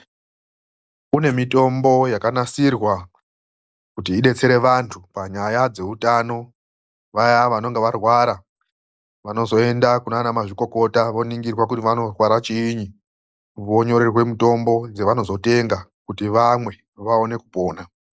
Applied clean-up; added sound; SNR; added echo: none; none; none; none.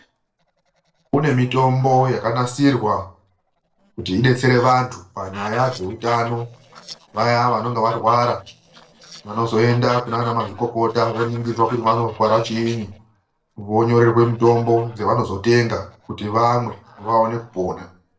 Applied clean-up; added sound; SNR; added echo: neural separator model SepFormer DNS4.